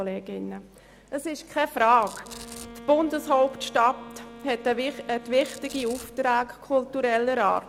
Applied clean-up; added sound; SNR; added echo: none; Domestic sounds, home sounds + Wind instrument, woodwind instrument; 19 dB; none.